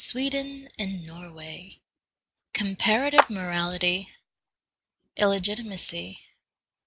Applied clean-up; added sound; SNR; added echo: none; Clapping; -2 dB; none.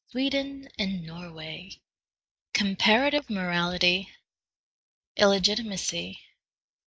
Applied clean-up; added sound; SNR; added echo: neural mask model DeepFilterNet 3.